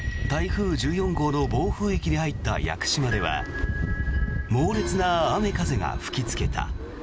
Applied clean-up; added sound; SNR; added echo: none; none; none; none.